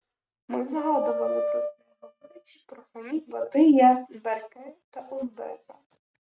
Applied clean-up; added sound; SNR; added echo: neural mask model RNNoise.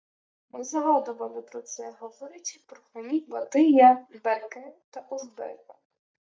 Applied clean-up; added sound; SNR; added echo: neural mask model DeepFilterNet 3.